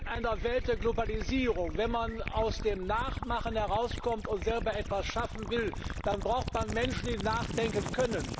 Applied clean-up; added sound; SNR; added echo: none; Gurgling / Liquid; 4 dB; none.